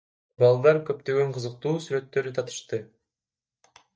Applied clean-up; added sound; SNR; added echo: neural mask model DeepFilterNet 3.